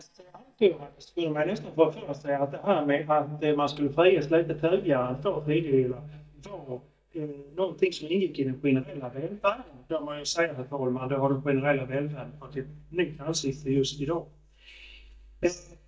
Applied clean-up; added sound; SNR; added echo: neural mask model DeepFilterNet 3.